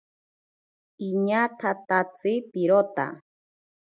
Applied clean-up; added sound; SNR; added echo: none; none; none; none.